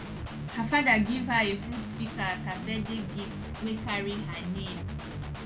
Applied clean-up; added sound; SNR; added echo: none; Guitar; 5 dB; reverberation time 0.2 s.